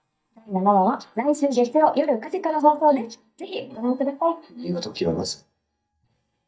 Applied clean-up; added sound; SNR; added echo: neural mask model DeepFilterNet 3.